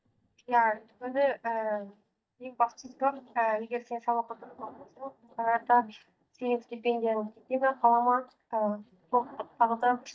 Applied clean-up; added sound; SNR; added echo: neural mask model DeepFilterNet 3.